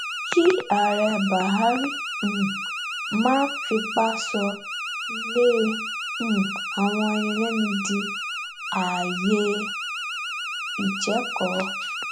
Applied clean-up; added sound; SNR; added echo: none; Alarm; 5 dB; none.